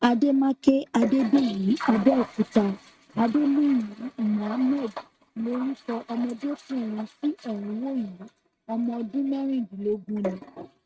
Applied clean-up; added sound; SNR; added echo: neural mask model RNNoise.